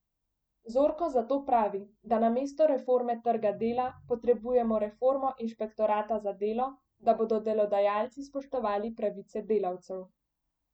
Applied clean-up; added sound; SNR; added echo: none; none; none; none.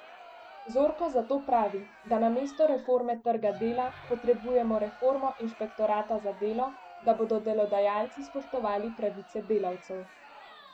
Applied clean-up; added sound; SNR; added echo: none; Dog + Crowd; 20 dB; none.